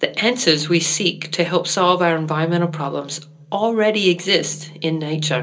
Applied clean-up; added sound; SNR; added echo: none; none; none; reverberation time 0.2 s.